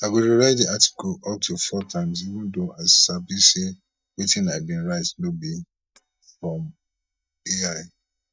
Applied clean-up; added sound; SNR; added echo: neural mask model DeepFilterNet 3.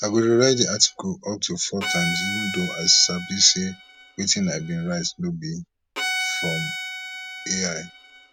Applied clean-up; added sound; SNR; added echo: none; Bowed string instrument; 8 dB; none.